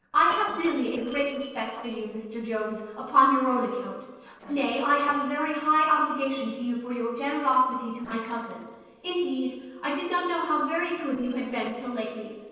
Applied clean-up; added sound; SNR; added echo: neural separator model SepFormer DNS4.